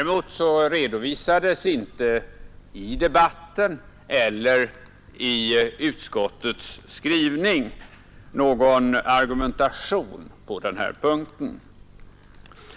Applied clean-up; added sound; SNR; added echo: none; Animal; 19 dB; none.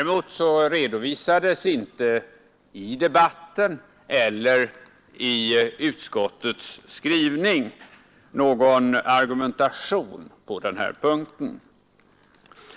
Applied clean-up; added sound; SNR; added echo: neural separator model SepFormer DNS4.